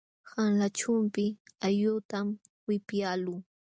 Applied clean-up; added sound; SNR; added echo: none; none; none; none.